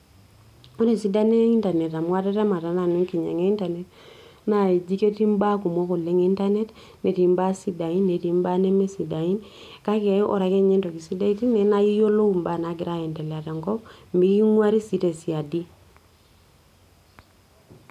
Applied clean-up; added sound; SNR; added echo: none; none; none; none.